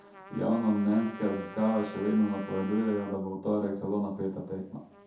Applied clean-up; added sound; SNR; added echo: none; Trumpet; 18 dB; reverberation time 0.5 s.